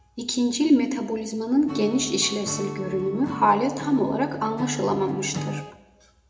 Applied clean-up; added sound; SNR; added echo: none; Acoustic guitar / Strum; 12 dB; reverberation time 0.6 s.